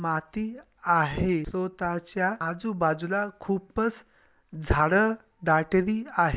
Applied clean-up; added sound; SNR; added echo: none; none; none; none.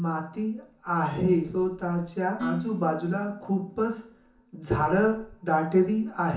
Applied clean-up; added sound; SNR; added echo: none; Dishes, pots, and pans; 16 dB; reverberation time 0.7 s.